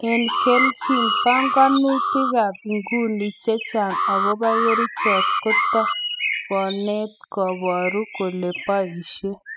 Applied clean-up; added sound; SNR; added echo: classical method spectral subtraction.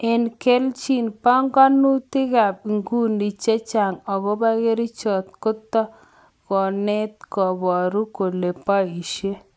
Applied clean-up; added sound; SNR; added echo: none; none; none; none.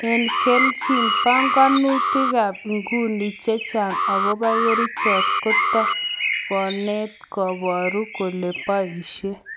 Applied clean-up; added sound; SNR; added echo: none; Bird + Alarm; 1 dB; none.